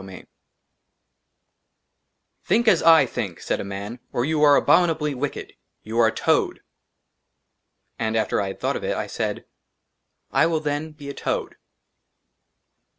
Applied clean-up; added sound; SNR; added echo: none; none; none; none.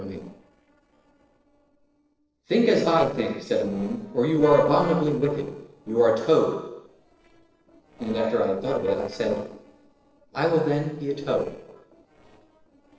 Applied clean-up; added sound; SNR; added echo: neural separator model SepFormer DNS4.